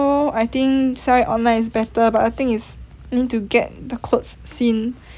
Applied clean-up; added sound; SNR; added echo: none; none; none; none.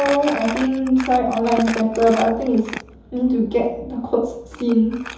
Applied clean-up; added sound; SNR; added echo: none; Crumpling, crinkling; 14 dB; reverberation time 2.8 s.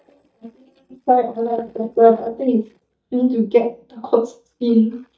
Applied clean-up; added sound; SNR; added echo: neural mask model DeepFilterNet 3.